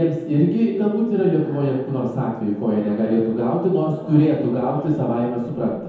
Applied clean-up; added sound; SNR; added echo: none; none; none; reverberation time 0.9 s.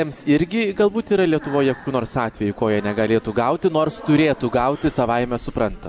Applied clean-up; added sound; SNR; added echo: none; none; none; none.